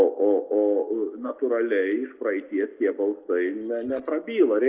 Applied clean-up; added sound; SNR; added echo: neural separator model SepFormer DNS4.